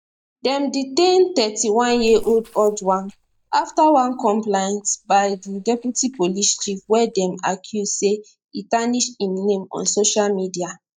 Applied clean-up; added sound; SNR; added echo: neural mask model DeepFilterNet 3.